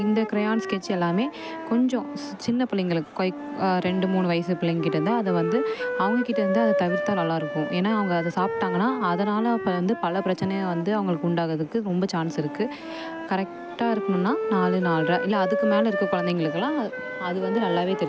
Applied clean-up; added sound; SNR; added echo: none; Wind instrument, woodwind instrument; 6 dB; none.